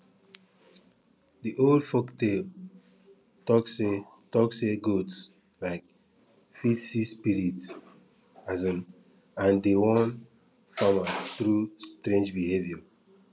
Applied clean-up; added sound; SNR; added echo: none; none; none; none.